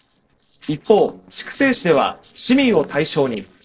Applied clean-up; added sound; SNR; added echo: neural separator model SepFormer DNS4.